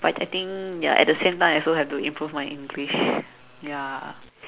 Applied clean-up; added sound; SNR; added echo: none; none; none; none.